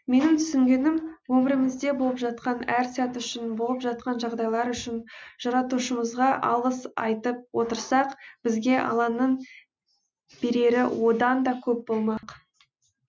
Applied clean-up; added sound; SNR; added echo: none; none; none; none.